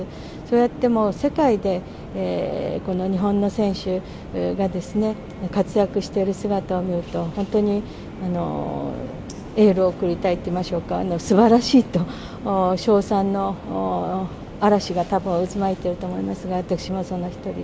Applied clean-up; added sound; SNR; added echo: none; none; none; none.